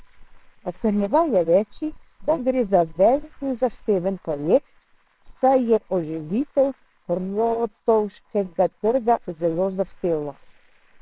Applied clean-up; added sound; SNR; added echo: neural separator model SepFormer WHAMR!.